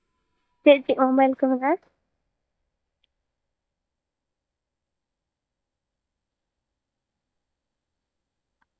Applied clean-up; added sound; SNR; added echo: neural mask model DeepFilterNet 3.